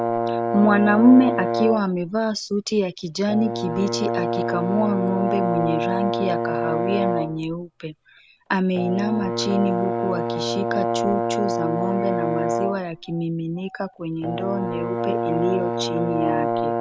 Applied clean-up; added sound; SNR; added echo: none; Brass instrument; 2 dB; none.